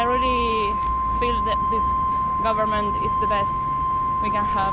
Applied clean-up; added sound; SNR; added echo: none; Organ; -5 dB; none.